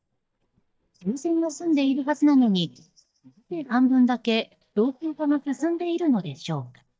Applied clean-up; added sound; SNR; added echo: neural mask model DeepFilterNet 3.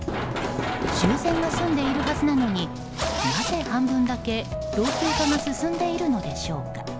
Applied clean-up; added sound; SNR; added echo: none; Run + Zipper (clothing); 5 dB; none.